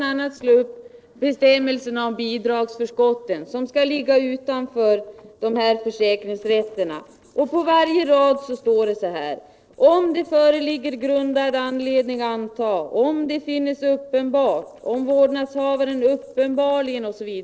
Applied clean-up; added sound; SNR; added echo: neural separator model SepFormer DNS4.